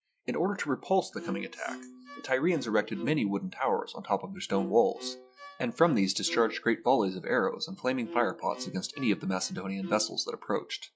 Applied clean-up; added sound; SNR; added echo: classical method log-MMSE.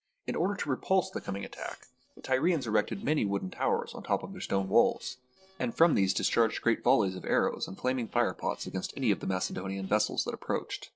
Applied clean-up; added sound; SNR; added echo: neural separator model SepFormer DNS4.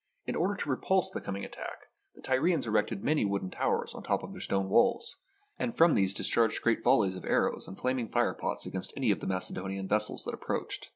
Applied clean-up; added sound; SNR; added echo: none; none; none; none.